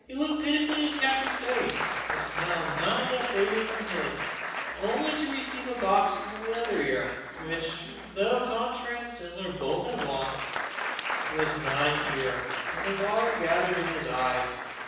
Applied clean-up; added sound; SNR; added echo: none; Applause; 4 dB; reverberation time 1.1 s.